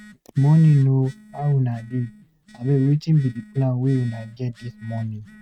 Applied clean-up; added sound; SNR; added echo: neural mask model RNNoise.